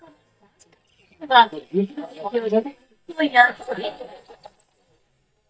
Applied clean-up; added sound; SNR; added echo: neural mask model DeepFilterNet 3.